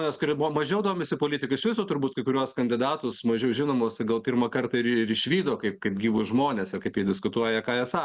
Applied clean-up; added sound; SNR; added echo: none; none; none; none.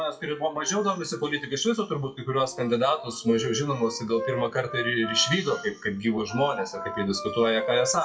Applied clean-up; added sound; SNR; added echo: classical method WPE with log-MMSE.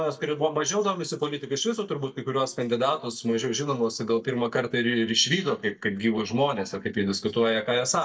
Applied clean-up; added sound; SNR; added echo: neural mask model DeepFilterNet 3.